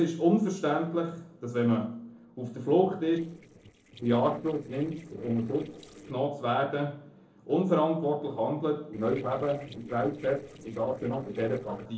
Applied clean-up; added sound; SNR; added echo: neural separator model SepFormer DNS4.